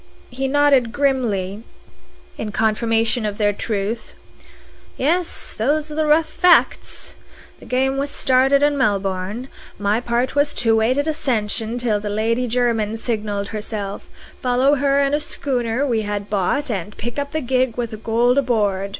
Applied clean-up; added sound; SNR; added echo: none; none; none; none.